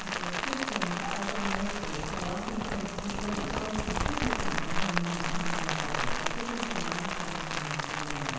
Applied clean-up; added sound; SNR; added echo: none; Rain; -4 dB; reverberation time 1.2 s.